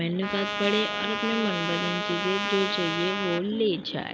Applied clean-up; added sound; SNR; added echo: none; Trumpet; 3 dB; none.